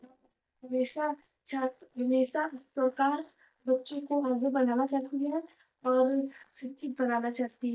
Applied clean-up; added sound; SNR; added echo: neural mask model DeepFilterNet 3.